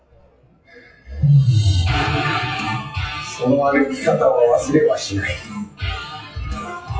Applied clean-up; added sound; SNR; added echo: classical method WPE with log-MMSE.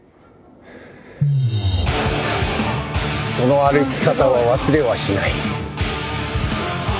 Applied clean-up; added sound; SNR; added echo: none; none; none; none.